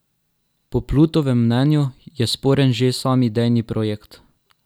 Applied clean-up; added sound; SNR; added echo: none; none; none; none.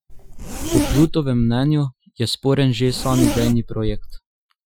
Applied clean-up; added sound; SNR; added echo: classical method Wiener filter.